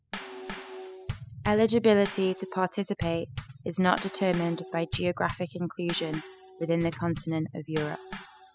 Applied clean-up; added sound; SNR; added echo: classical method spectral subtraction.